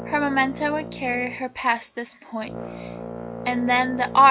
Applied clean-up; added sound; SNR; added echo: none; Brass instrument; 12 dB; none.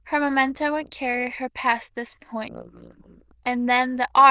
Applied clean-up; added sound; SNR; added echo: neural diffusion model UNIVERSE++.